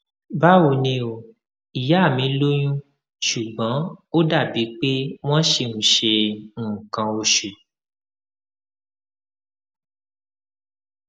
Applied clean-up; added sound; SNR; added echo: none; none; none; none.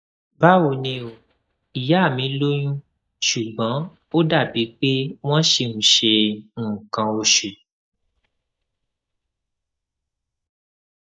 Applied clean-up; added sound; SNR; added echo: neural mask model DeepFilterNet 3.